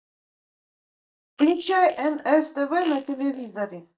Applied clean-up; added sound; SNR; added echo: neural mask model DeepFilterNet 3.